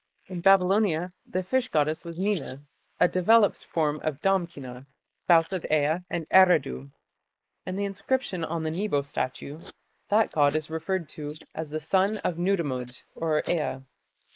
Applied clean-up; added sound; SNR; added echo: neural mask model Resemble Enhance denoiser.